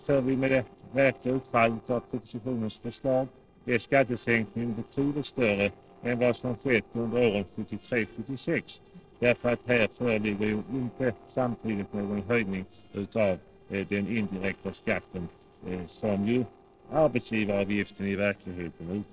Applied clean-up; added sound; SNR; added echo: neural separator model SepFormer DNS4.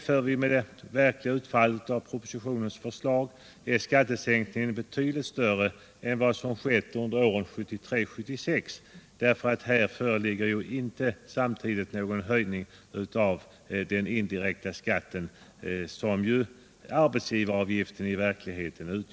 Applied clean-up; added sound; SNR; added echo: none; none; none; none.